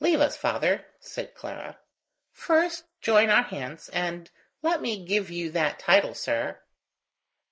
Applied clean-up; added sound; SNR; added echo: neural mask model Resemble Enhance denoiser.